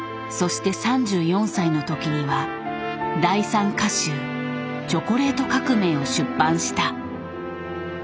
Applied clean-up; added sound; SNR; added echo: none; none; none; none.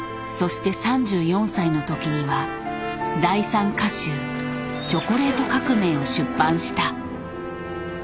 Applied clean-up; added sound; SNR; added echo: none; Zipper (clothing) + Bird; 16 dB; none.